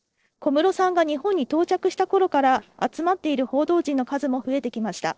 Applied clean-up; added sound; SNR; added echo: neural separator model SepFormer DNS4.